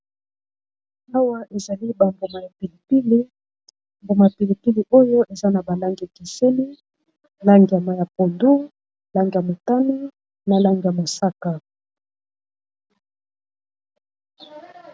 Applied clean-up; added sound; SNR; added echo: none; none; none; none.